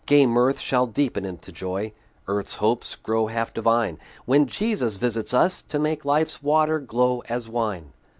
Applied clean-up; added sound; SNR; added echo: none; none; none; none.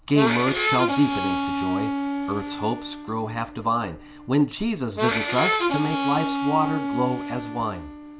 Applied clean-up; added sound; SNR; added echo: none; Harmonica; 1 dB; reverberation time 0.4 s.